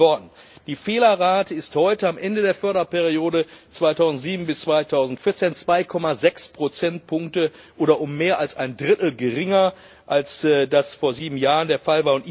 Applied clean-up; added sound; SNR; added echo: none; none; none; none.